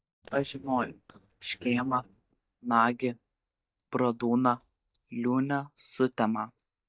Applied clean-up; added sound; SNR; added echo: neural mask model DeepFilterNet 3.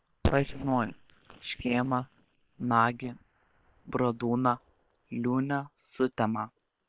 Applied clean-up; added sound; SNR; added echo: neural separator model SepFormer WHAM!.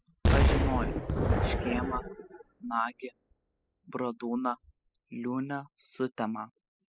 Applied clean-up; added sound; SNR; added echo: classical method spectral subtraction.